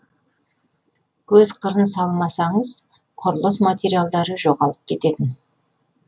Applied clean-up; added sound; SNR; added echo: none; none; none; none.